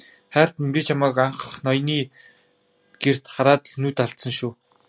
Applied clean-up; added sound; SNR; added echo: none; none; none; none.